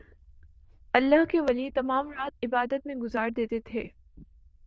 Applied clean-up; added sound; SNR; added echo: neural diffusion model UNIVERSE++.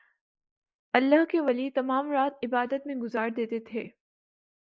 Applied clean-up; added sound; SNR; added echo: neural mask model Resemble Enhance denoiser.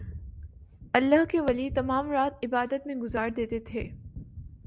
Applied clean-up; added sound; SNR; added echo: none; Gunshot, gunfire; 14 dB; none.